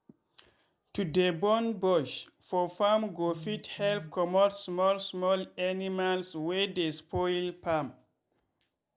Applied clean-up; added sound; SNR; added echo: none; none; none; none.